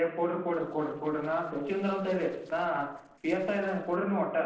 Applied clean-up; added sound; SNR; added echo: neural separator model SepFormer DNS4.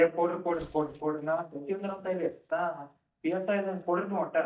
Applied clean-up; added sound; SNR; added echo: neural mask model DeepFilterNet 3.